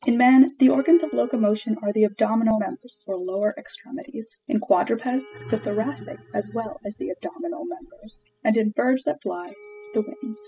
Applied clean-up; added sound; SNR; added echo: classical method spectral subtraction.